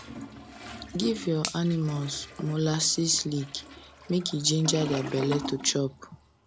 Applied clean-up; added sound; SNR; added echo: none; Finger snapping + Toilet flush; 11 dB; none.